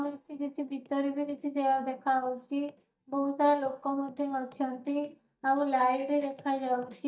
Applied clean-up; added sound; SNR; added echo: neural mask model DeepFilterNet 3.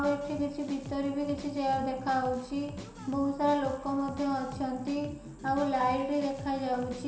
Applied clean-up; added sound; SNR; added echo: none; Drum kit; 13 dB; reverberation time 0.7 s.